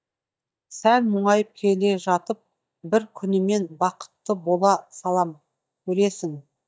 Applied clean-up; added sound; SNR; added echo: neural mask model DeepFilterNet 3.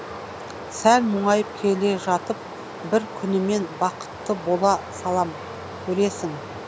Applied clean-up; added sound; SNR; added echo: none; Stream; 11 dB; none.